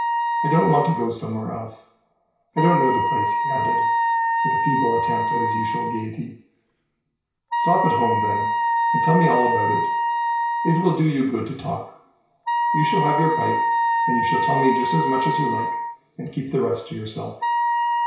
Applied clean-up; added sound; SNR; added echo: none; Wind instrument, woodwind instrument; -2 dB; reverberation time 0.6 s.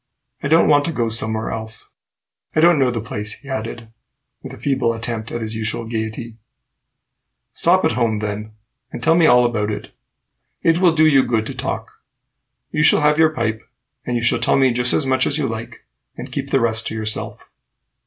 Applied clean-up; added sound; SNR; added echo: none; none; none; none.